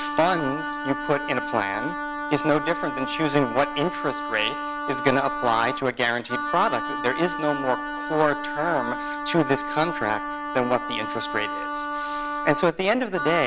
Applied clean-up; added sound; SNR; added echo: none; Wind instrument, woodwind instrument; 5 dB; none.